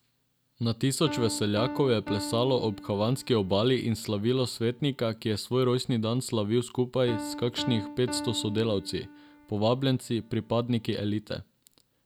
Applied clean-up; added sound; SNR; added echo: none; Piano; 13 dB; none.